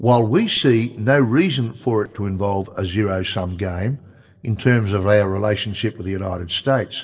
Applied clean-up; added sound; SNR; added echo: neural separator model SepFormer DNS4.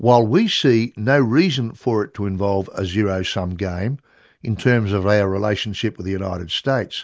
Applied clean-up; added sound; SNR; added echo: none; none; none; none.